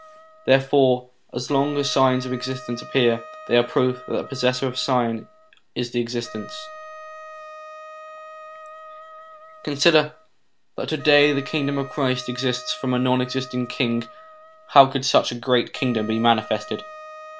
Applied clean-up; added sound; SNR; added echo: none; Wind instrument, woodwind instrument; 17 dB; none.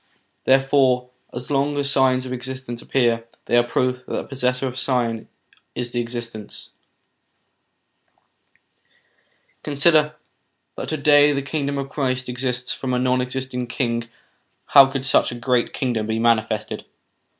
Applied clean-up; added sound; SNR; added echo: none; none; none; none.